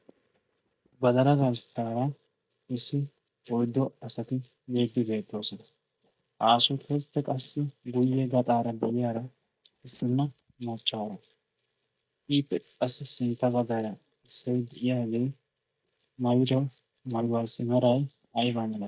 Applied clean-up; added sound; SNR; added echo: neural mask model DeepFilterNet 3.